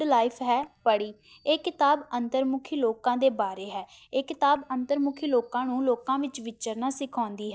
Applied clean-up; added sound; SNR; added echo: neural separator model SepFormer DNS4.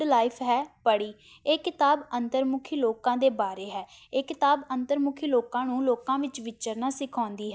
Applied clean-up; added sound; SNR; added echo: none; none; none; none.